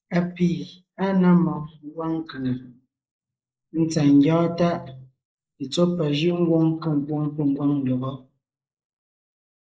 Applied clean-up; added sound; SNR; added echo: neural mask model Resemble Enhance denoiser.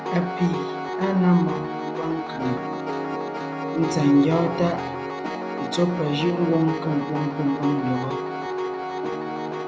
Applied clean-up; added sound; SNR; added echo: none; Piano; 4 dB; none.